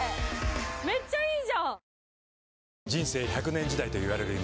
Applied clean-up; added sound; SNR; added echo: none; none; none; none.